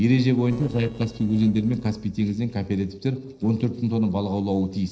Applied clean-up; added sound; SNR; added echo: neural separator model SepFormer DNS4.